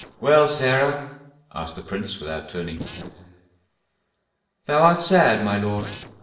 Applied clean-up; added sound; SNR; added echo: neural separator model SepFormer DNS4.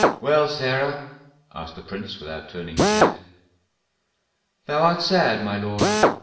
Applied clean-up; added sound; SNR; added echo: none; Drill; 0 dB; reverberation time 0.8 s.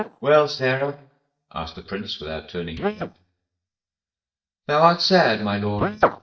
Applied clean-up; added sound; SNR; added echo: neural mask model DeepFilterNet 3.